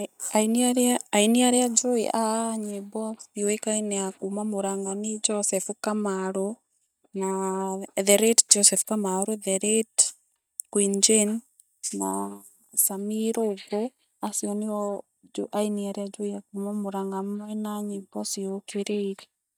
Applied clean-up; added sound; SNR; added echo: neural mask model DeepFilterNet 3.